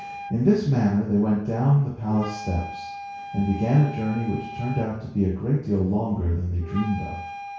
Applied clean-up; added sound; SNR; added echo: none; Wind instrument, woodwind instrument; 15 dB; reverberation time 0.6 s.